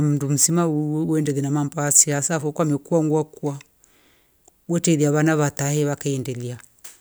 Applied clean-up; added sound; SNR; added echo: none; none; none; none.